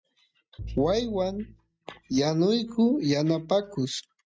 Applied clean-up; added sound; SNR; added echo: neural mask model RNNoise.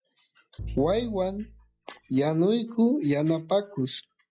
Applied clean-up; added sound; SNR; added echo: classical method log-MMSE.